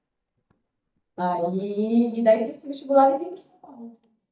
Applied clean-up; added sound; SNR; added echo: neural mask model DeepFilterNet 3.